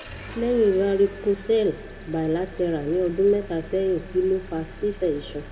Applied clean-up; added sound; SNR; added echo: none; Engine; 15 dB; reverberation time 1.1 s.